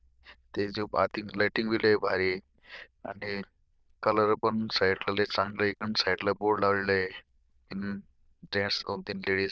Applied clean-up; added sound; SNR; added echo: neural diffusion model UNIVERSE++.